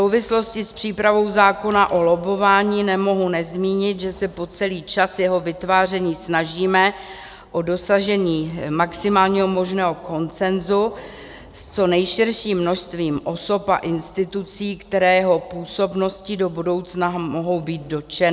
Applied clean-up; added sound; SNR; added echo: none; none; none; none.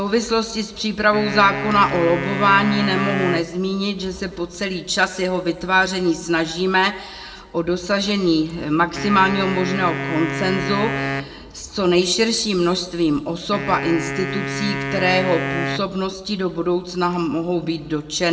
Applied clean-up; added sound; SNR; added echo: none; Wind instrument, woodwind instrument; 7 dB; reverberation time 0.8 s.